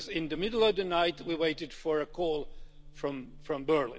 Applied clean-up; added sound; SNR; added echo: none; Buzz; 15 dB; none.